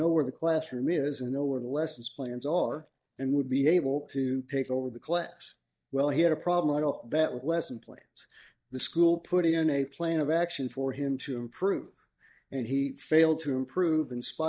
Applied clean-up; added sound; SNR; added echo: neural mask model DeepFilterNet 3.